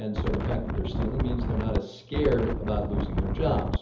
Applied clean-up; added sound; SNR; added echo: none; Wind; -2 dB; reverberation time 0.7 s.